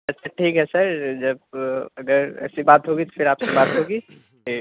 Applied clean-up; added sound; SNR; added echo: none; Cough; 6 dB; none.